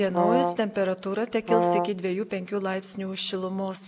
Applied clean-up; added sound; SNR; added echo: none; Brass instrument; -2 dB; none.